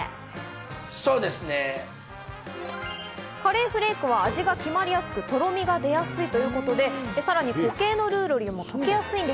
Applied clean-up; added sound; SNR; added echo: none; Slam; 14 dB; none.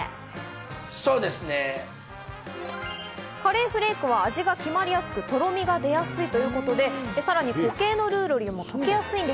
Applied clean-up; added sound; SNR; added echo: none; none; none; none.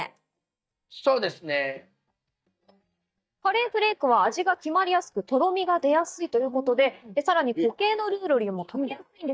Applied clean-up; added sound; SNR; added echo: neural mask model DeepFilterNet 3.